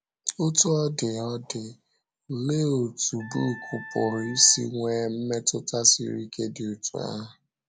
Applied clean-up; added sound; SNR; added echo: none; Wind instrument, woodwind instrument; 17 dB; none.